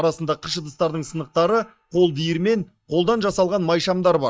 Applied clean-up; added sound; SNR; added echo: neural mask model DeepFilterNet 3.